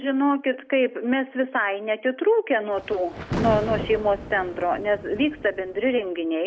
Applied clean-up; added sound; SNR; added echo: none; Thunder; 9 dB; none.